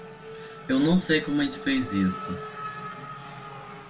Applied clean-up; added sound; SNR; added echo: none; Race car, auto racing / Accelerating, revving, vroom; 11 dB; reverberation time 0.1 s.